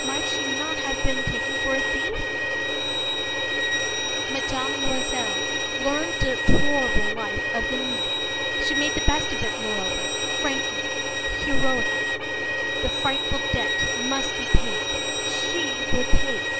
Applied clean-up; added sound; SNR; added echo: none; Bowed string instrument; 0 dB; none.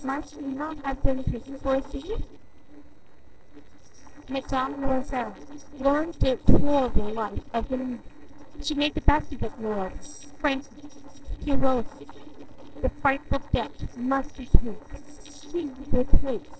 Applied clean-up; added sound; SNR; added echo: neural separator model SepFormer DNS4.